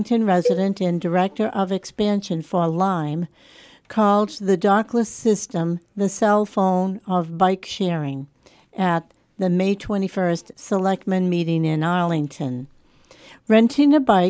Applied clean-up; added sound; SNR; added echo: none; Cowbell; 9 dB; none.